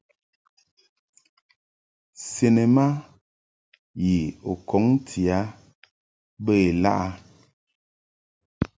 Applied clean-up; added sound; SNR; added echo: none; none; none; none.